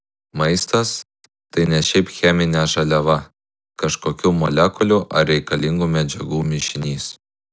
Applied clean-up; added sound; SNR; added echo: none; none; none; none.